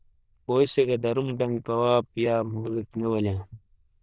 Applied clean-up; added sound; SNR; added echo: neural diffusion model UNIVERSE++.